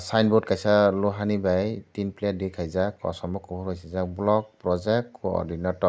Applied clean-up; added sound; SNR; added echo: none; none; none; none.